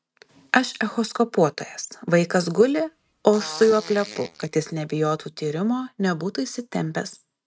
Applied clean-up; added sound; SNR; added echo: neural mask model RNNoise.